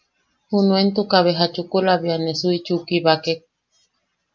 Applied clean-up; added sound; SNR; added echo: none; none; none; none.